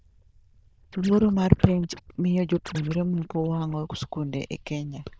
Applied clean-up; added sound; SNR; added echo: neural diffusion model UNIVERSE++.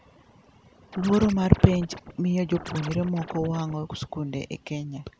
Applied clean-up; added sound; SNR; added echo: none; Scratching (performance technique); 15 dB; none.